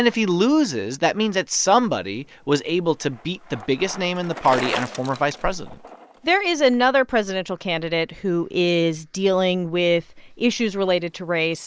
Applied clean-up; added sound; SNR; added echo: none; Bicycle; 18 dB; none.